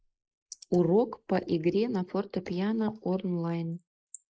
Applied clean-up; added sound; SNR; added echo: neural mask model Resemble Enhance denoiser.